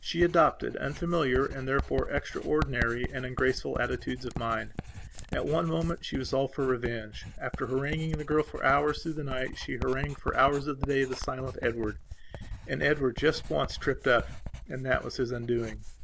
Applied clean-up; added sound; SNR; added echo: none; Writing; 9 dB; none.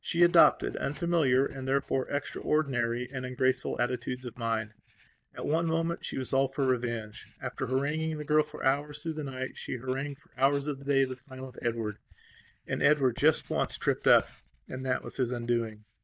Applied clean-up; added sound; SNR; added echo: neural mask model DeepFilterNet 3.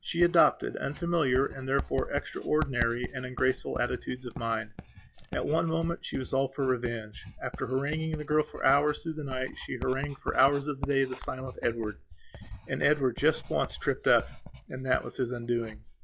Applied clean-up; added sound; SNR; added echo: classical method log-MMSE.